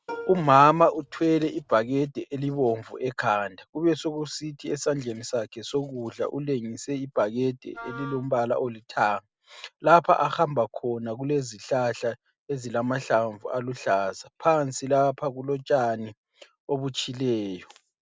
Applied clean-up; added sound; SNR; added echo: none; Plucked string instrument + Wind instrument, woodwind instrument; 16 dB; none.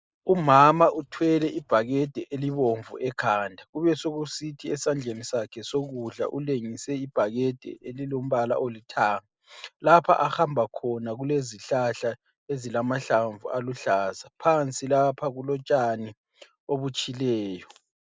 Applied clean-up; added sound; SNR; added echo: neural mask model Resemble Enhance denoiser.